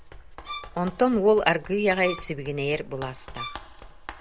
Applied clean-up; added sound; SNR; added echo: none; Run + Bowed string instrument; 14 dB; none.